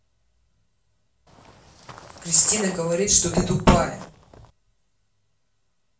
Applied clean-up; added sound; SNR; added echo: none; Walk, footsteps; 16 dB; reverberation time 0.3 s.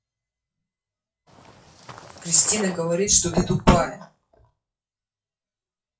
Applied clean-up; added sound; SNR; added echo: classical method WPE with log-MMSE.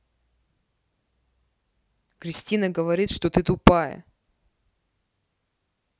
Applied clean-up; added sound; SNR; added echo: none; none; none; none.